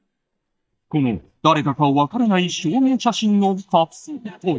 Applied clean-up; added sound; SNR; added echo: neural mask model DeepFilterNet 3.